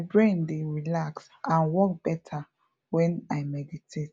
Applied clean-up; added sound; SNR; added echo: none; none; none; none.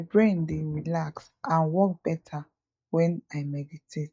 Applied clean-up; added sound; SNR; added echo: neural mask model DeepFilterNet 3.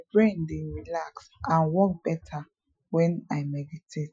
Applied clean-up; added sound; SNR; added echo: classical method Wiener filter.